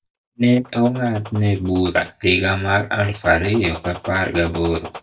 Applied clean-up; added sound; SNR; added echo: neural mask model DeepFilterNet 3.